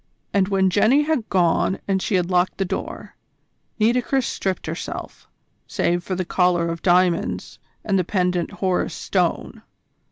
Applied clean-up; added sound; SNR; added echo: none; none; none; none.